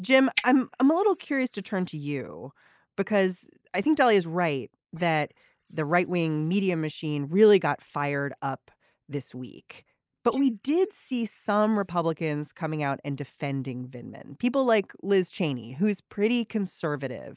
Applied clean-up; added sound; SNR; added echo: neural mask model Resemble Enhance denoiser.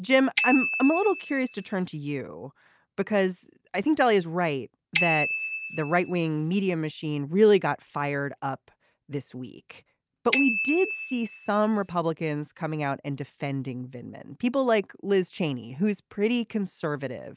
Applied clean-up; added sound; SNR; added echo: none; Bicycle bell; 7 dB; none.